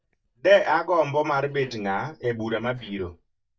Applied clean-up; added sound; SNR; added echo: neural mask model DeepFilterNet 3.